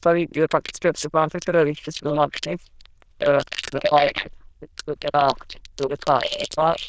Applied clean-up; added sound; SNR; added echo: neural diffusion model UNIVERSE++.